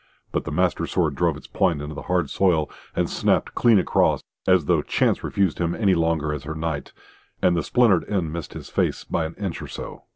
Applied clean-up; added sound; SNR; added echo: none; none; none; none.